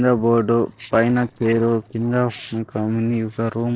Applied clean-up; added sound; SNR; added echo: neural separator model SepFormer DNS4.